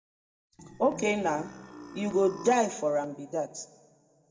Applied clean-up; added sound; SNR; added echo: none; Burping, eructation; 15 dB; reverberation time 1.1 s.